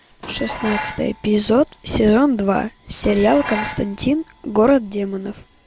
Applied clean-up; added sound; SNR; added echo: none; Dishes, pots, and pans; 14 dB; none.